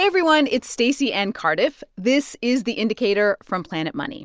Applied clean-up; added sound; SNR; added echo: none; none; none; none.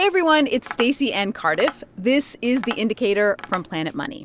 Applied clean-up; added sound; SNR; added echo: none; Tap; 15 dB; none.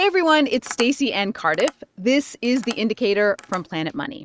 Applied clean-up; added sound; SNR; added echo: neural mask model RNNoise.